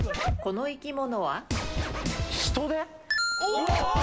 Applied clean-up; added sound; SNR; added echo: none; none; none; none.